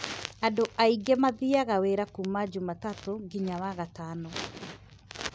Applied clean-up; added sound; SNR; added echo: none; none; none; none.